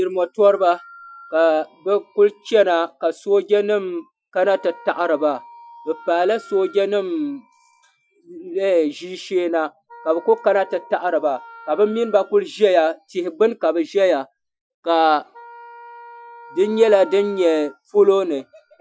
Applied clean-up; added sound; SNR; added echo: classical method Wiener filter.